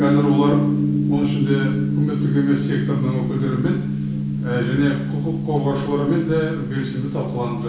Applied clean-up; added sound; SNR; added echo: none; Gong; -2 dB; reverberation time 0.6 s.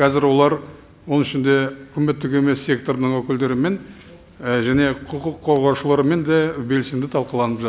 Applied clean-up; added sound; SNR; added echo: none; none; none; none.